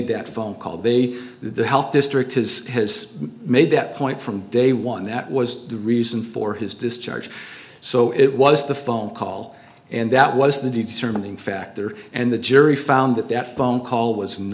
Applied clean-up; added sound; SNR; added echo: none; none; none; none.